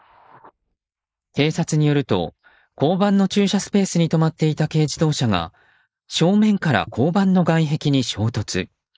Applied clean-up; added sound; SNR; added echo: neural mask model Resemble Enhance denoiser.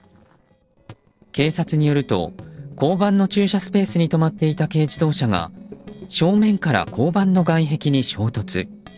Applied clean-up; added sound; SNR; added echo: neural separator model SepFormer DNS4.